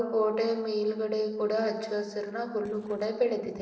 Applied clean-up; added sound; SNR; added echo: neural separator model SepFormer DNS4.